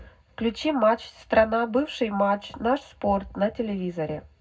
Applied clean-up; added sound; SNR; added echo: none; none; none; reverberation time 0.3 s.